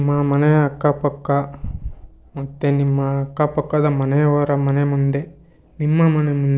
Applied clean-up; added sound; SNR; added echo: none; none; none; none.